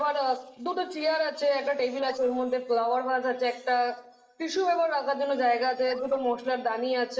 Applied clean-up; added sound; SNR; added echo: neural separator model SepFormer DNS4.